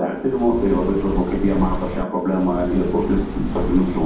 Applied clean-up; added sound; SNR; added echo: none; Bird; 6 dB; reverberation time 1.2 s.